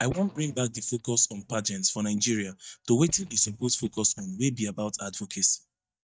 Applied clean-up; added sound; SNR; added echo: neural mask model DeepFilterNet 3.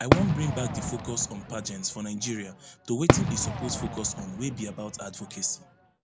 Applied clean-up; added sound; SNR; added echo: none; Fireworks; -2 dB; none.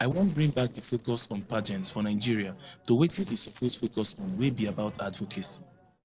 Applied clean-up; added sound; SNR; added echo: neural separator model SepFormer DNS4.